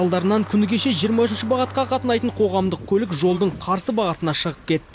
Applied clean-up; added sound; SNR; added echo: none; Bowed string instrument; 19 dB; none.